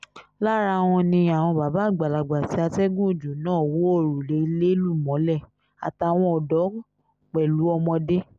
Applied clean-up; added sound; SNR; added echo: none; none; none; none.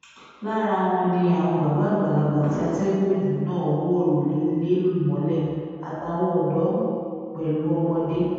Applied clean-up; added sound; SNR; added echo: none; none; none; reverberation time 2.1 s.